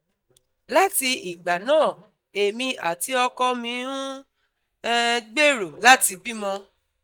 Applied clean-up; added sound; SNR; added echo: neural mask model DeepFilterNet 3.